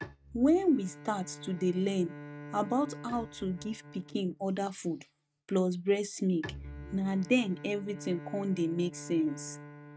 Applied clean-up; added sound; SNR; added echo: neural mask model RNNoise.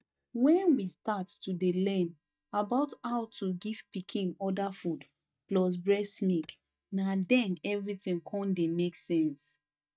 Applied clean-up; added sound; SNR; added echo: neural mask model DeepFilterNet 3.